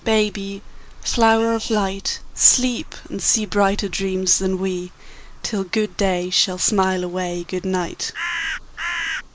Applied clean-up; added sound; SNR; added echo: neural mask model Resemble Enhance denoiser.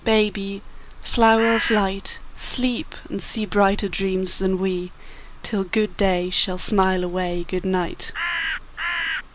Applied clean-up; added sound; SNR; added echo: none; Bird; 4 dB; none.